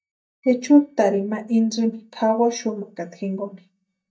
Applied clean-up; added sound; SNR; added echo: neural mask model DeepFilterNet 3.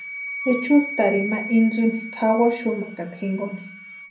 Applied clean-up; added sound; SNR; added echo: none; Wind instrument, woodwind instrument; 11 dB; reverberation time 0.6 s.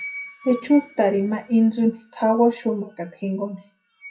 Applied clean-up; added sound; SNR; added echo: classical method WPE with log-MMSE.